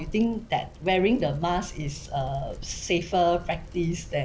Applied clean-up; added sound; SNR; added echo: none; Bicycle; 13 dB; none.